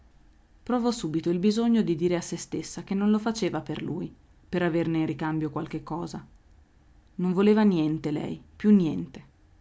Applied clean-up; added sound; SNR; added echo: none; none; none; none.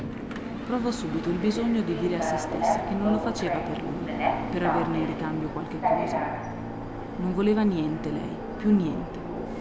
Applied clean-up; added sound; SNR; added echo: none; Subway, metro, underground; 1 dB; none.